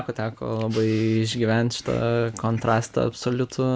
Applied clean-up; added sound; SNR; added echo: none; none; none; none.